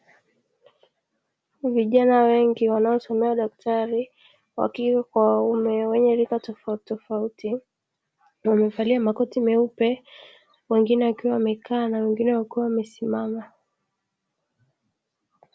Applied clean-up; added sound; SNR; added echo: none; none; none; none.